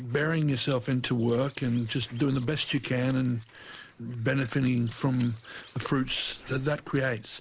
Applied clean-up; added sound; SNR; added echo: neural mask model Resemble Enhance denoiser.